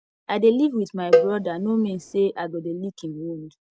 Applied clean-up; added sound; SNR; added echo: none; Cowbell; 0 dB; none.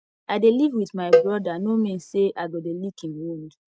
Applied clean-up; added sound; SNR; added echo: neural mask model RNNoise.